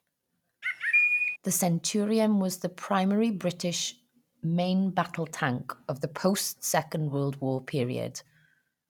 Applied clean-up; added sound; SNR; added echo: none; Bird; -4 dB; none.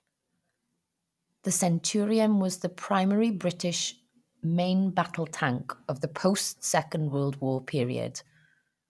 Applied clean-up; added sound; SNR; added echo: none; none; none; none.